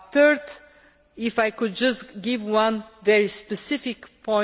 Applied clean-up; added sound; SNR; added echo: none; none; none; none.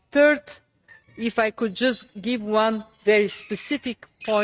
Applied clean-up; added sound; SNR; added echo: neural mask model RNNoise.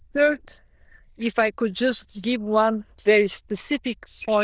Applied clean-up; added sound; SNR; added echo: neural diffusion model UNIVERSE++.